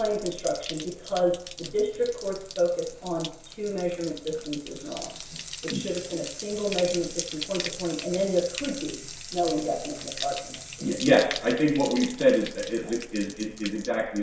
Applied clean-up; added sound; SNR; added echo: none; Bathtub (filling or washing); 11 dB; reverberation time 0.6 s.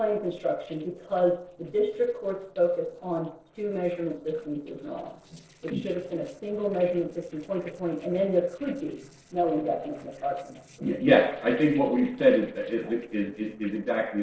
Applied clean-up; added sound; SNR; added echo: neural separator model SepFormer DNS4.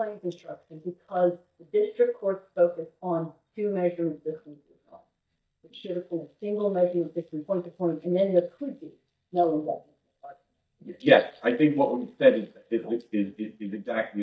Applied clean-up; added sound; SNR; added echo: neural mask model DeepFilterNet 3.